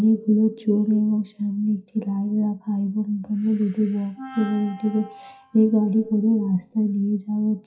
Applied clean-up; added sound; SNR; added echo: classical method WPE with log-MMSE.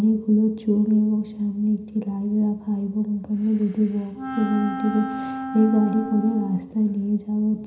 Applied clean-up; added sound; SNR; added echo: none; Wind instrument, woodwind instrument; 10 dB; reverberation time 0.9 s.